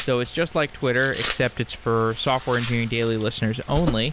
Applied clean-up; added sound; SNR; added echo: none; Domestic sounds, home sounds; 8 dB; none.